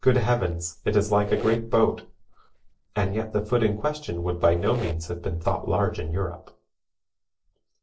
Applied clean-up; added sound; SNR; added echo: neural separator model SepFormer DNS4.